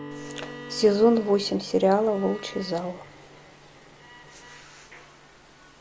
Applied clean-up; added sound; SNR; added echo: none; Bowed string instrument + Guitar; 18 dB; none.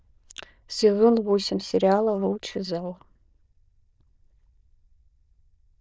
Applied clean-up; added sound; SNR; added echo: neural diffusion model UNIVERSE++.